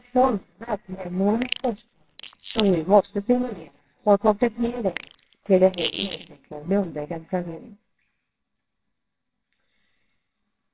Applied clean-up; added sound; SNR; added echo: neural separator model SepFormer WHAMR!.